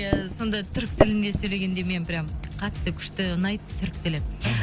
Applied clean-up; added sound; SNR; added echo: none; Microwave oven; 3 dB; none.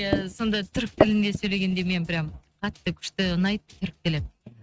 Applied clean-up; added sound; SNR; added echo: neural mask model RNNoise.